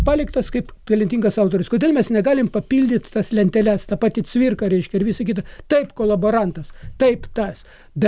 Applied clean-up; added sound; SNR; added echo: none; none; none; none.